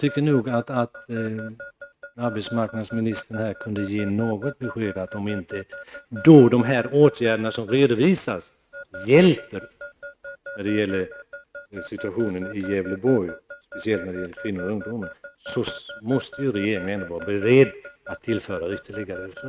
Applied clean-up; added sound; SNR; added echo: neural mask model RNNoise.